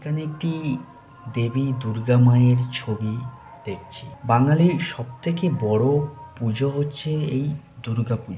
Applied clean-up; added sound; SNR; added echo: none; none; none; none.